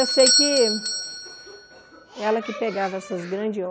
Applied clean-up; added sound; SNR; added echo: none; Bell / Doorbell; 1 dB; none.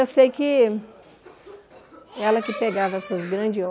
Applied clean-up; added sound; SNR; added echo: none; none; none; none.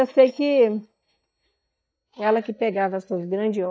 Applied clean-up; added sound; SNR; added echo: neural mask model DeepFilterNet 3.